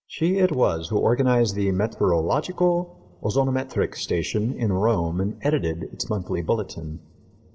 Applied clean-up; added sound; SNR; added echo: none; none; none; reverberation time 1.0 s.